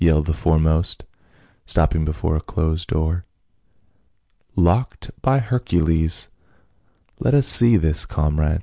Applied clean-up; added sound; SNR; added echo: none; none; none; none.